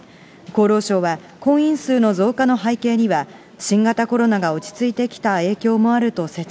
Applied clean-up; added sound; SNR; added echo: none; none; none; none.